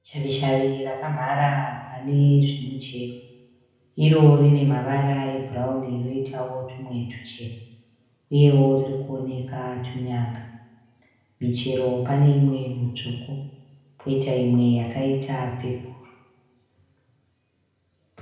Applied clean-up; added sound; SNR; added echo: none; none; none; reverberation time 0.8 s.